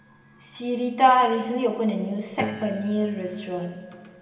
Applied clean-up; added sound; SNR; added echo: none; Piano; 16 dB; reverberation time 2.1 s.